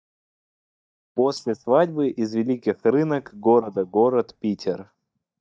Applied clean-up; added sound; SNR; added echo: neural mask model DeepFilterNet 3.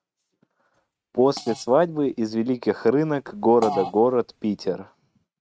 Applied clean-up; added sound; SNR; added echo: neural mask model RNNoise.